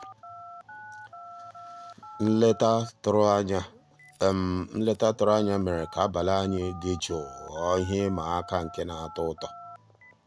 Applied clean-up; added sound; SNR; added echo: none; Telephone; 18 dB; none.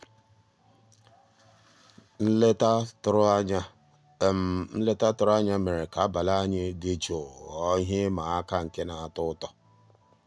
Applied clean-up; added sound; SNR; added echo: none; none; none; none.